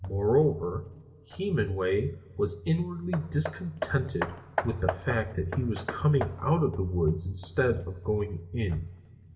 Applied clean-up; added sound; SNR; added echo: none; Hammer; 12 dB; reverberation time 2.2 s.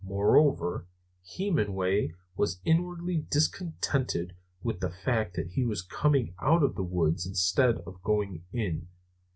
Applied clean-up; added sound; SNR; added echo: none; none; none; none.